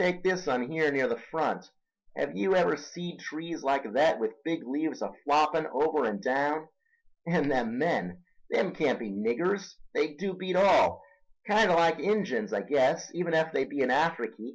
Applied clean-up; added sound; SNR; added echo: none; none; none; none.